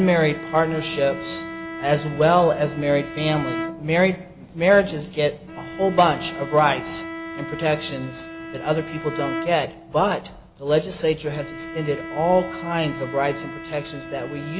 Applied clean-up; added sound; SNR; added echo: none; Bowed string instrument; 11 dB; none.